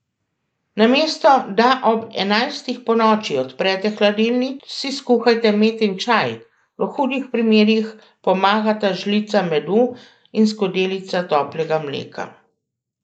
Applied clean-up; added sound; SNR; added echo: neural mask model Resemble Enhance denoiser.